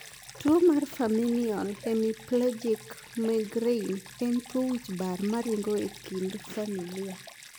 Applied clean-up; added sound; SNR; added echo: none; Stream; 18 dB; none.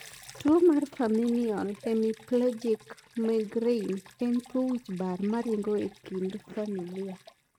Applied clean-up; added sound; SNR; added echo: neural mask model RNNoise.